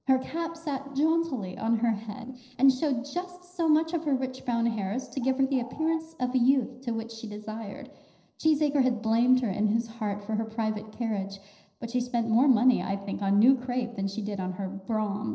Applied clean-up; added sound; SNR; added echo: neural separator model SepFormer DNS4.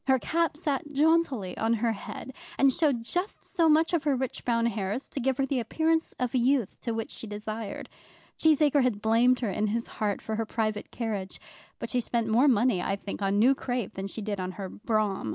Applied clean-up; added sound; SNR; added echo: none; none; none; none.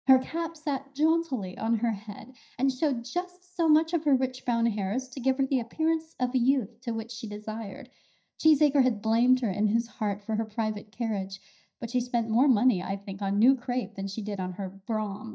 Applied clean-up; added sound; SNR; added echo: neural mask model DeepFilterNet 3.